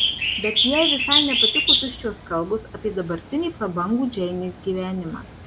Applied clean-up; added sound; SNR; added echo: none; Bird; -2 dB; none.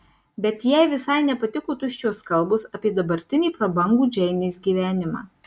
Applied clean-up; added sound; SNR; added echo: none; none; none; none.